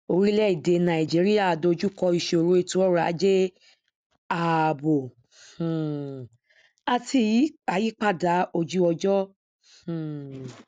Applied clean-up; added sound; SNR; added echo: none; none; none; none.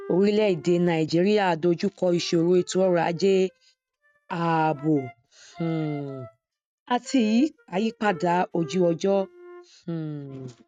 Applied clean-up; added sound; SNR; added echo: neural mask model RNNoise.